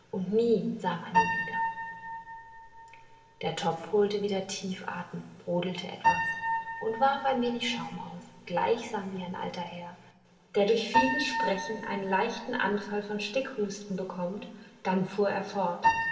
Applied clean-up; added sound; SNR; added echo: none; Piano; 4 dB; reverberation time 3.0 s.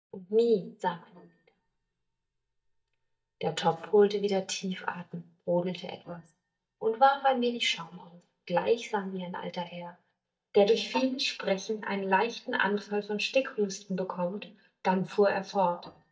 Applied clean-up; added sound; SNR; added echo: neural mask model DeepFilterNet 3.